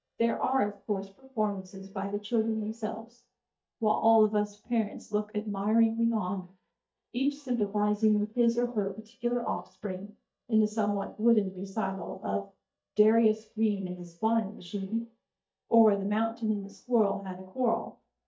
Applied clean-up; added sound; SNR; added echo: neural mask model DeepFilterNet 3.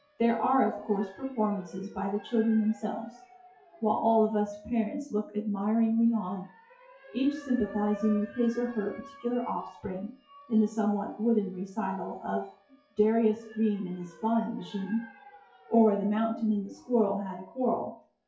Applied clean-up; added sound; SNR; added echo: classical method WPE with log-MMSE.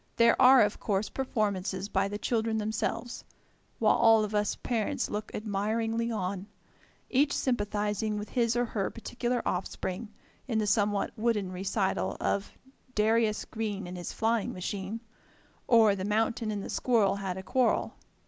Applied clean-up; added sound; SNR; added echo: none; none; none; none.